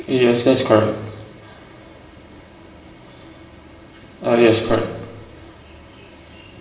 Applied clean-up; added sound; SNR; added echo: none; Rattle; 4 dB; reverberation time 1.2 s.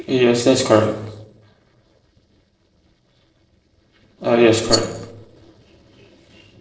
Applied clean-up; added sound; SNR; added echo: neural separator model SepFormer DNS4.